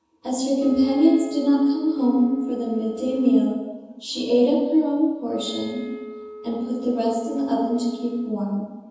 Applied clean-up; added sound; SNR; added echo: none; Wind instrument, woodwind instrument; 17 dB; reverberation time 1.1 s.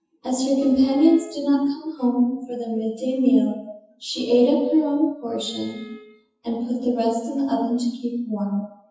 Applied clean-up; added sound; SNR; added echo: classical method WPE with log-MMSE.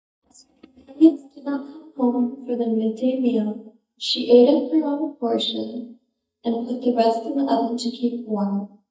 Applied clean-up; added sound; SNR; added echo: neural mask model DeepFilterNet 3.